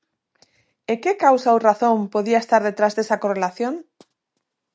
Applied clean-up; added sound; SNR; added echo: none; none; none; none.